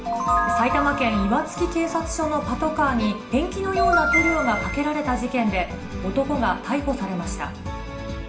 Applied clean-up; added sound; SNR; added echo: none; Bowed string instrument; 17 dB; reverberation time 0.4 s.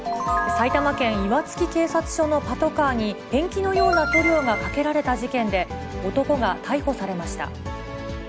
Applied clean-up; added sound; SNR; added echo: none; none; none; none.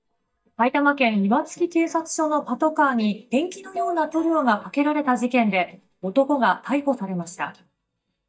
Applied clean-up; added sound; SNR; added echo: neural mask model DeepFilterNet 3.